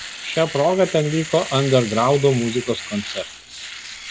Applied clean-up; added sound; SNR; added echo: none; Domestic sounds, home sounds; 12 dB; none.